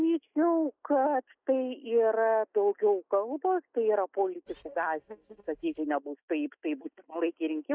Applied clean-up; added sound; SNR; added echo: neural mask model DeepFilterNet 3.